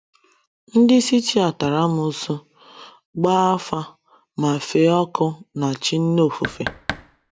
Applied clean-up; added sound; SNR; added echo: none; Knock; 10 dB; none.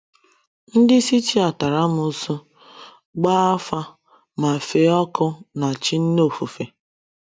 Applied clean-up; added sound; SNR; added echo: none; none; none; none.